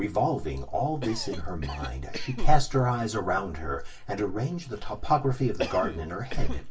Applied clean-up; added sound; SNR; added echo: none; Cough; 16 dB; reverberation time 0.2 s.